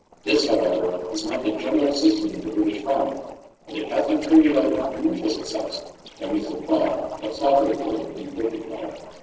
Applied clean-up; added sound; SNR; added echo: neural separator model SepFormer DNS4.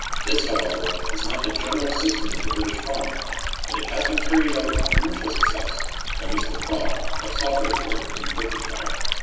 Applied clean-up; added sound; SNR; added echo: none; Stream; -4 dB; reverberation time 1.1 s.